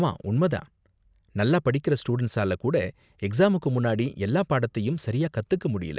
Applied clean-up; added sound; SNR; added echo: none; none; none; none.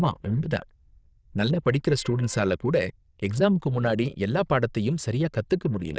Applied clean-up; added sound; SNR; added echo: neural diffusion model UNIVERSE++.